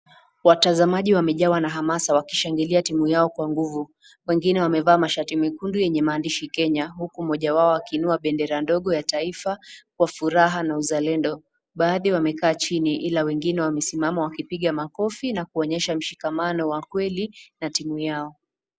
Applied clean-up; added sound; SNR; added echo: none; none; none; none.